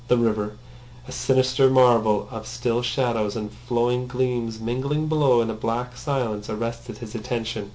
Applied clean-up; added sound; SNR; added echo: none; none; none; none.